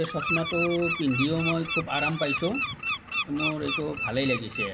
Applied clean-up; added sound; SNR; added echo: none; Bird; 3 dB; none.